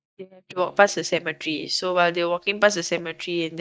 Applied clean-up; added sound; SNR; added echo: neural mask model DeepFilterNet 3.